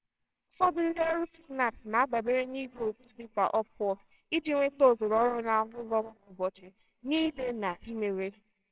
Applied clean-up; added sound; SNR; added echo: neural separator model SepFormer WHAMR!.